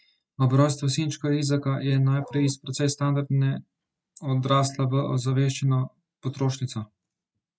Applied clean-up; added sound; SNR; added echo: neural mask model RNNoise.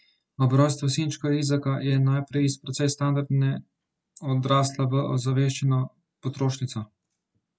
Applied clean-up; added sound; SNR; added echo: none; none; none; none.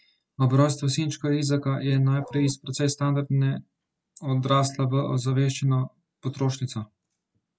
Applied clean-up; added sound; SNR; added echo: none; Bark; 18 dB; none.